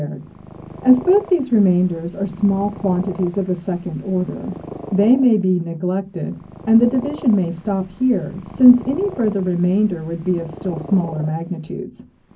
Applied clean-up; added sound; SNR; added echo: none; Purr; 17 dB; reverberation time 0.3 s.